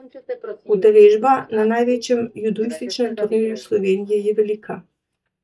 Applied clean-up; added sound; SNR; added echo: neural mask model DeepFilterNet 3.